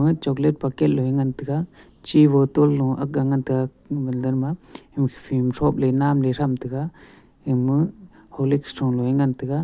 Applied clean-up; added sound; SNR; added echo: none; none; none; none.